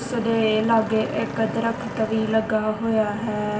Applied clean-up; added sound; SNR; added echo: none; Motorcycle; 10 dB; reverberation time 0.5 s.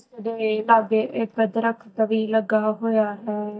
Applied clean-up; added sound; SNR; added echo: neural mask model DeepFilterNet 3.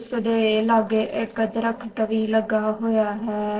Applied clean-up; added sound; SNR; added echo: neural separator model SepFormer DNS4.